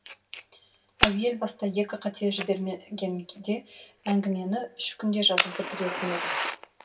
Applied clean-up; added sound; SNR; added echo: none; Fire; 4 dB; reverberation time 0.1 s.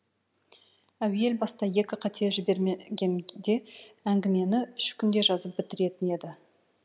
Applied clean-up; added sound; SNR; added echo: none; none; none; none.